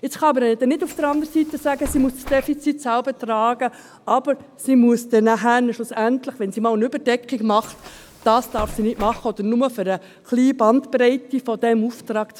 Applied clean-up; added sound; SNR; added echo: none; Bus; 16 dB; none.